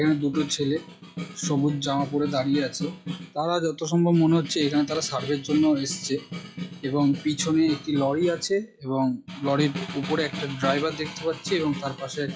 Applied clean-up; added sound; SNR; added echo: classical method log-MMSE.